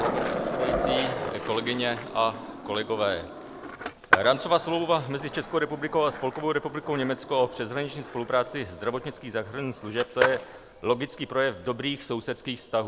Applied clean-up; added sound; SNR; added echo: none; Skateboard; 5 dB; none.